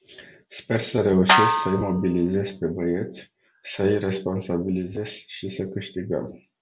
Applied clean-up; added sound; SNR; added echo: none; Snare drum; -1 dB; none.